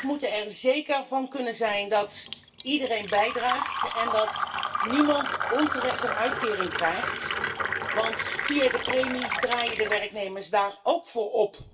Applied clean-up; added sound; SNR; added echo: none; Fill (with liquid); 4 dB; reverberation time 0.2 s.